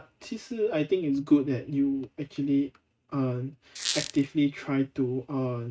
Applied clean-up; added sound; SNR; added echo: neural mask model RNNoise.